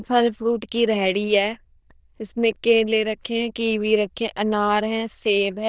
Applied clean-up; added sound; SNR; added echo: neural diffusion model UNIVERSE++.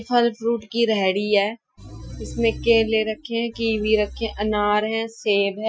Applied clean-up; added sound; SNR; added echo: classical method Wiener filter.